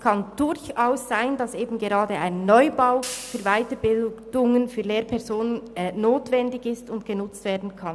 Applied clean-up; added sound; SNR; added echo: none; Hi-hat; 14 dB; none.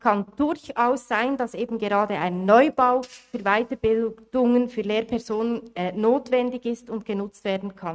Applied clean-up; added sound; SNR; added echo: neural mask model RNNoise.